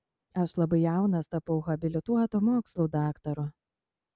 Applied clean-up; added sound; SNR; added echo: none; none; none; none.